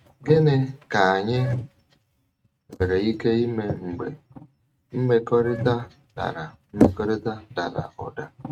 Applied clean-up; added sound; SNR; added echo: neural mask model RNNoise.